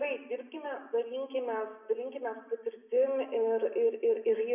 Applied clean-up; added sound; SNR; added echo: none; none; none; reverberation time 0.7 s.